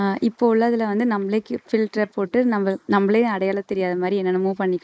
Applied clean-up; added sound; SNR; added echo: neural mask model Resemble Enhance denoiser.